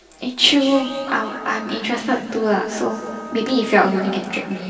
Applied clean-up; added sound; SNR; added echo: none; Wind instrument, woodwind instrument; 19 dB; reverberation time 2.5 s.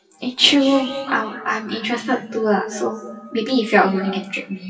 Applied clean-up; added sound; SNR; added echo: classical method WPE with log-MMSE.